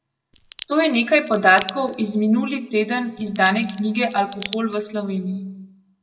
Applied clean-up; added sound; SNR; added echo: none; Crack; 17 dB; reverberation time 0.8 s.